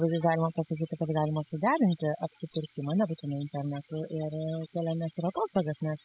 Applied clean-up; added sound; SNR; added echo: classical method spectral subtraction.